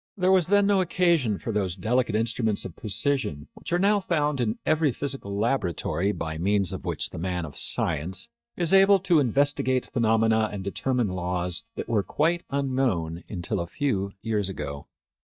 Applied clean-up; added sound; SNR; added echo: neural mask model DeepFilterNet 3.